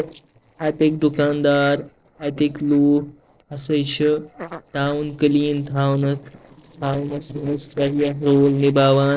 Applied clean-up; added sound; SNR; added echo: neural separator model SepFormer DNS4.